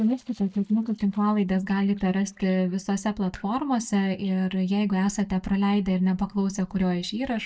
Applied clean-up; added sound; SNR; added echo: neural mask model DeepFilterNet 3.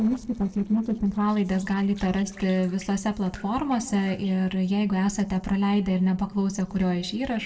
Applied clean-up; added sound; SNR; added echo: neural separator model SepFormer DNS4.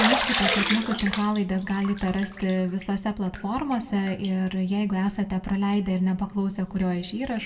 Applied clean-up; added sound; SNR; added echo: none; Bathtub (filling or washing); 6 dB; reverberation time 1.2 s.